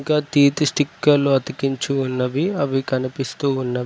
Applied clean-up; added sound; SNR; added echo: none; none; none; none.